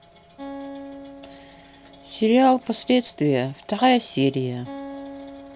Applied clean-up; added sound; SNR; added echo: none; Acoustic guitar; 19 dB; none.